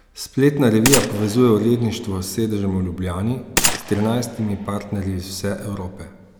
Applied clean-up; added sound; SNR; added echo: none; Gunshot, gunfire; 7 dB; none.